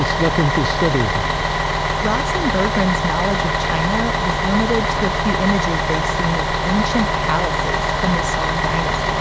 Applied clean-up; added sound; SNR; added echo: none; Bus; -3 dB; none.